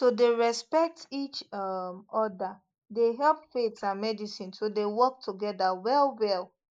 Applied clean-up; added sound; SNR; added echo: neural mask model Resemble Enhance denoiser.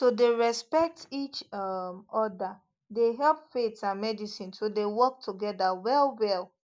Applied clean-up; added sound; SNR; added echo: none; none; none; none.